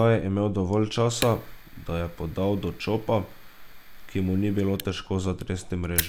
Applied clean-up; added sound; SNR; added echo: none; Fire; 14 dB; none.